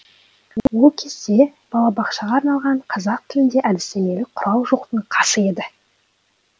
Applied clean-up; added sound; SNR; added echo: none; none; none; none.